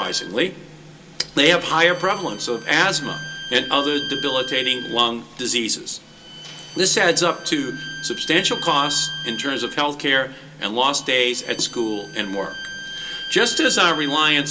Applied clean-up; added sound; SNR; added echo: none; Bowed string instrument; 11 dB; reverberation time 0.2 s.